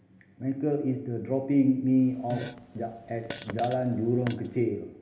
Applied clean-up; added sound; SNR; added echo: none; Fart; 14 dB; reverberation time 1.0 s.